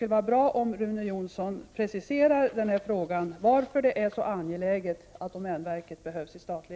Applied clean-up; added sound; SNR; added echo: none; none; none; none.